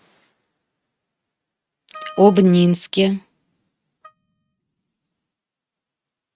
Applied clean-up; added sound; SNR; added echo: neural mask model RNNoise.